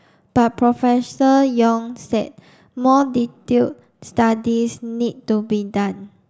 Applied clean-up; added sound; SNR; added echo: none; none; none; none.